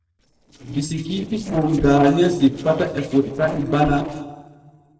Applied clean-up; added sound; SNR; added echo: neural separator model SepFormer DNS4.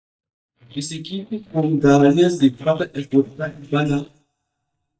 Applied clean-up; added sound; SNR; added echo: neural mask model DeepFilterNet 3.